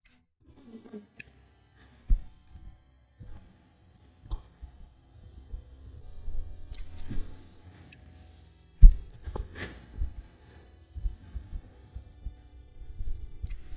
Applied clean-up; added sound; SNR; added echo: neural mask model DeepFilterNet 3.